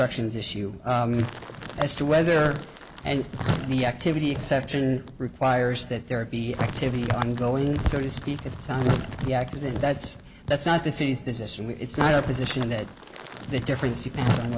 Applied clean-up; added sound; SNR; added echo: neural mask model Resemble Enhance denoiser.